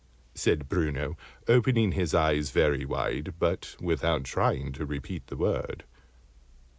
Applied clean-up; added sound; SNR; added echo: none; none; none; none.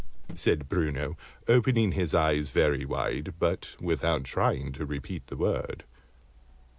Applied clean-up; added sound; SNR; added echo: none; Cricket; 14 dB; none.